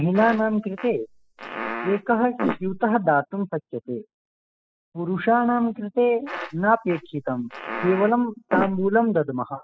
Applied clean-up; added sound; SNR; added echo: classical method spectral subtraction.